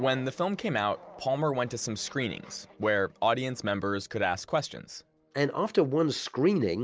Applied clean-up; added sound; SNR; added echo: none; none; none; none.